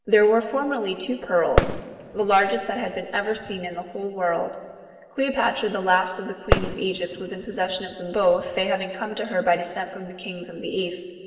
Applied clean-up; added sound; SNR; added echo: none; Fireworks; 4 dB; reverberation time 1.7 s.